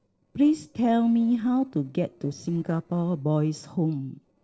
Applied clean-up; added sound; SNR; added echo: neural separator model SepFormer DNS4.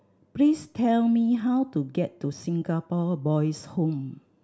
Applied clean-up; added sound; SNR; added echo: none; none; none; none.